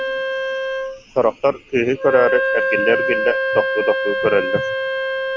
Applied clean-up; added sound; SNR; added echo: none; Wind instrument, woodwind instrument; 1 dB; none.